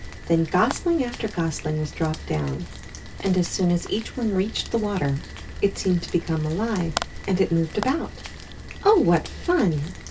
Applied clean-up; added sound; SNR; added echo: none; Rain; 12 dB; reverberation time 0.1 s.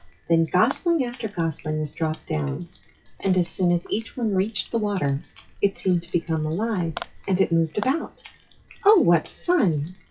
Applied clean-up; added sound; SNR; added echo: classical method WPE with log-MMSE.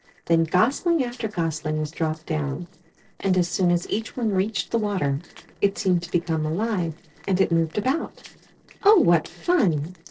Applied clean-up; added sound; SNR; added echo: neural separator model SepFormer DNS4.